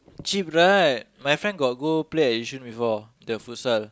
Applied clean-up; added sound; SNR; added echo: none; none; none; none.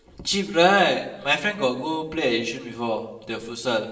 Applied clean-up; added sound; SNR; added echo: none; none; none; reverberation time 0.8 s.